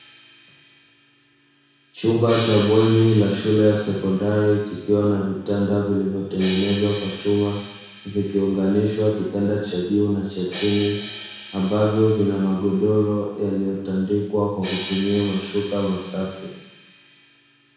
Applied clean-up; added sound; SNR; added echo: none; Crash cymbal; 17 dB; reverberation time 1.1 s.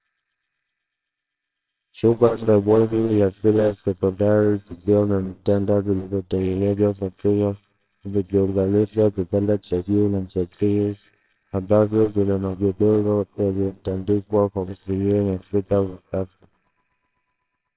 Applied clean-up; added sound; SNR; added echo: neural separator model SepFormer WHAMR!.